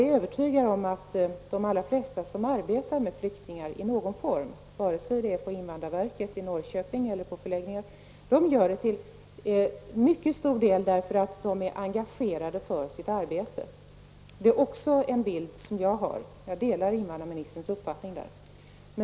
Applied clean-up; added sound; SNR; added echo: none; none; none; none.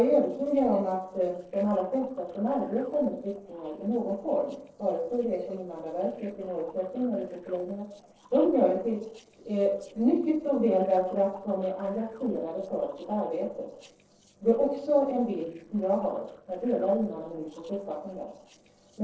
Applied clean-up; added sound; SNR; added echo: neural separator model SepFormer DNS4.